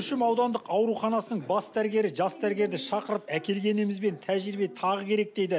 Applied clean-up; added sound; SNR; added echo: none; none; none; none.